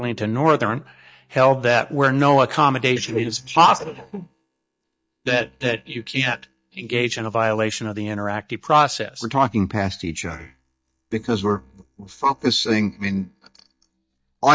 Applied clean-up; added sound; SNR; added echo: neural mask model DeepFilterNet 3.